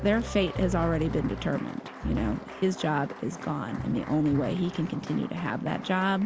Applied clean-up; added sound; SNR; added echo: none; Applause; 15 dB; none.